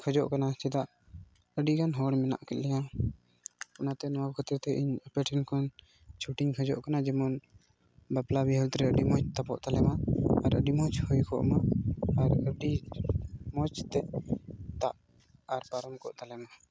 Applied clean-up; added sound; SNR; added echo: none; none; none; none.